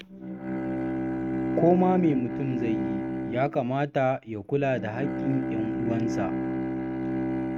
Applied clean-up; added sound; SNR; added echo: neural mask model RNNoise.